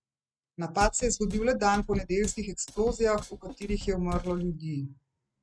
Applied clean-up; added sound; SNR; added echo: neural mask model RNNoise.